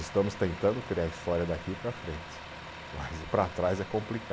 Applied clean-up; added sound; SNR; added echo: none; Truck; 11 dB; none.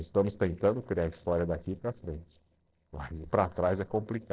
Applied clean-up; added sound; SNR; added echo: neural separator model SepFormer DNS4.